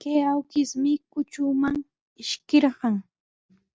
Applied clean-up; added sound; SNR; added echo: none; none; none; none.